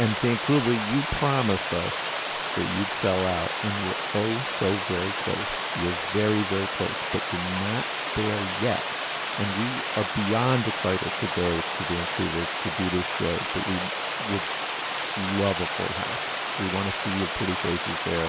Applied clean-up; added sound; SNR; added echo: none; Water; 1 dB; none.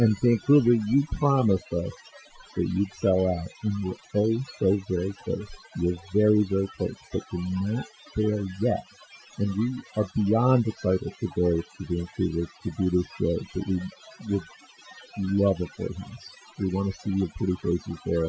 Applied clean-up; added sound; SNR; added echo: classical method Wiener filter.